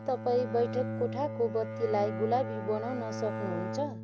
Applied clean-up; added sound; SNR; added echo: none; Bowed string instrument; 5 dB; none.